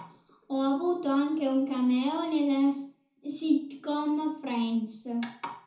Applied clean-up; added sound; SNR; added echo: none; none; none; reverberation time 0.6 s.